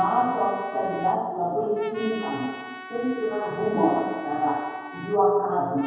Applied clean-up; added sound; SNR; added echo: none; Trumpet; 15 dB; reverberation time 1.2 s.